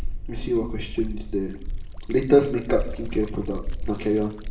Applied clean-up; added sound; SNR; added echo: none; Liquid; 4 dB; reverberation time 0.7 s.